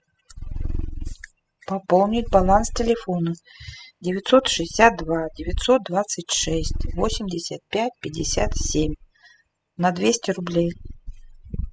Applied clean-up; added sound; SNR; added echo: classical method spectral subtraction.